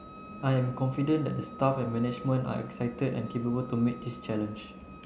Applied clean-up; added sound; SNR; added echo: none; Wind instrument, woodwind instrument; 18 dB; none.